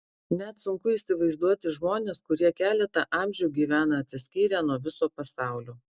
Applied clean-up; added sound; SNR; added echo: none; none; none; none.